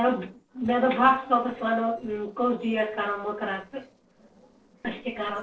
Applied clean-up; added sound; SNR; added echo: neural separator model SepFormer DNS4.